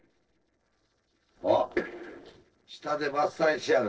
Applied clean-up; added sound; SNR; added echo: neural separator model SepFormer DNS4.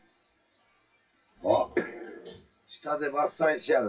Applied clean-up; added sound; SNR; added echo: classical method WPE with log-MMSE.